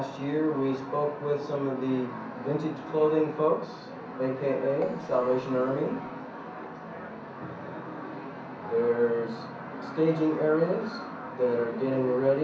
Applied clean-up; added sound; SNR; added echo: none; Keyboard (musical); 12 dB; reverberation time 0.6 s.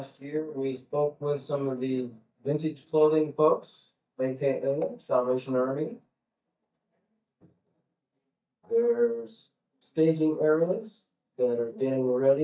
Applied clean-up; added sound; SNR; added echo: neural mask model DeepFilterNet 3.